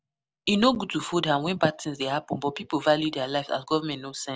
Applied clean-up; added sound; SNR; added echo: none; none; none; none.